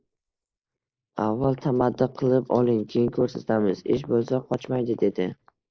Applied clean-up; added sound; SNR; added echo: neural mask model Resemble Enhance denoiser.